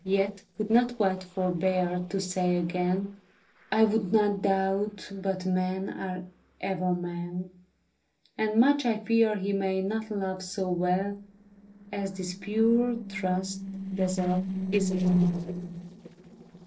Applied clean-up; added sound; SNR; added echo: neural separator model SepFormer DNS4.